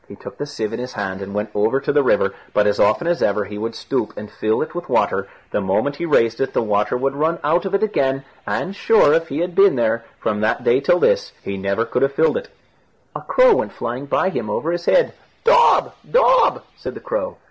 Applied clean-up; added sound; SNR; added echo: none; none; none; none.